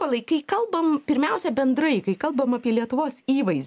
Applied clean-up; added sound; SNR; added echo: none; none; none; none.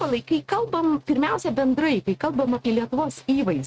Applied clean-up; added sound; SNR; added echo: neural mask model RNNoise.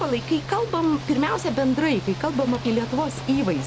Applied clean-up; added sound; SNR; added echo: none; Ocean / Boat, Water vehicle + Organ; 10 dB; none.